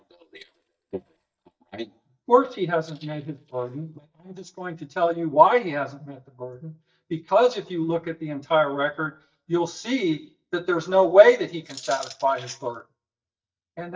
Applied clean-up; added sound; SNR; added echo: neural mask model DeepFilterNet 3.